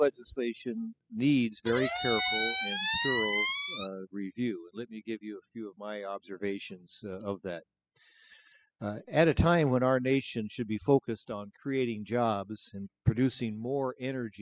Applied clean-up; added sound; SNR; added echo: classical method spectral subtraction.